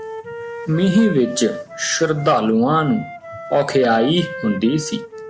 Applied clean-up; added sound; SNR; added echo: none; Wind instrument, woodwind instrument; 13 dB; none.